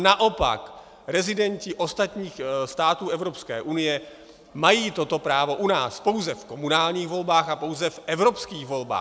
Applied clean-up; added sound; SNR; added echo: none; none; none; none.